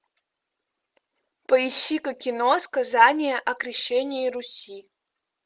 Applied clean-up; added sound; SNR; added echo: none; none; none; none.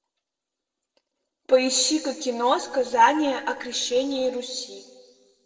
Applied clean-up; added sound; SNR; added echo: neural separator model SepFormer DNS4.